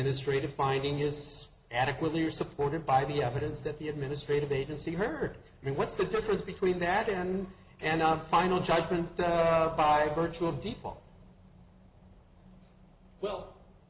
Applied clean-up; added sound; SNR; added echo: none; none; none; none.